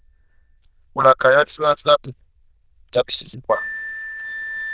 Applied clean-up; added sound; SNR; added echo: neural diffusion model UNIVERSE++.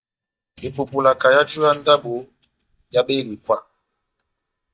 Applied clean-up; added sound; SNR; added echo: neural mask model DeepFilterNet 3.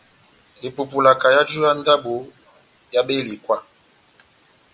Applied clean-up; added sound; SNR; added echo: none; none; none; none.